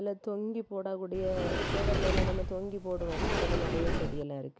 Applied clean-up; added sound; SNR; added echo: none; Sliding door; -4 dB; none.